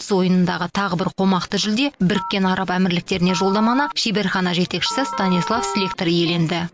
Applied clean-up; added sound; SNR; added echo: none; Telephone + Electric guitar; 10 dB; none.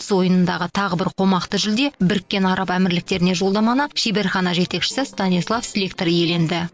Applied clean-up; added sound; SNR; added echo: neural separator model SepFormer DNS4.